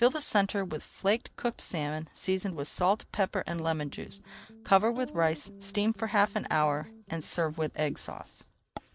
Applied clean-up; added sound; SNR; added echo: neural separator model SepFormer DNS4.